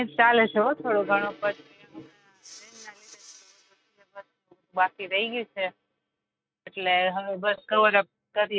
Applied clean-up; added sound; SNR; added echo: neural mask model RNNoise.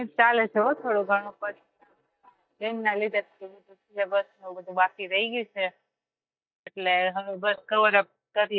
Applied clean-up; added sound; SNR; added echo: neural mask model DeepFilterNet 3.